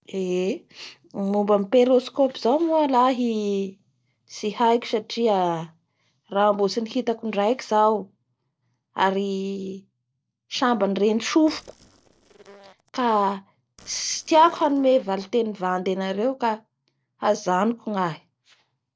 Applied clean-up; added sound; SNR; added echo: neural separator model SepFormer DNS4.